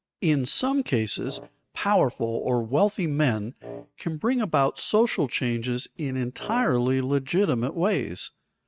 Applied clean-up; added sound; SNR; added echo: neural mask model RNNoise.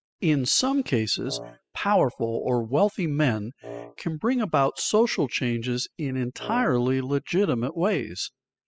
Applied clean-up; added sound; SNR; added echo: classical method spectral subtraction.